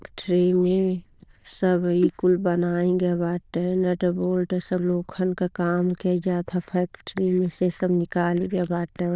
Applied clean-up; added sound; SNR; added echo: neural diffusion model UNIVERSE++.